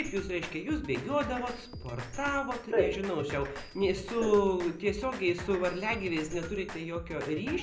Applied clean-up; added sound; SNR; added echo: none; Drum kit; 11 dB; reverberation time 0.4 s.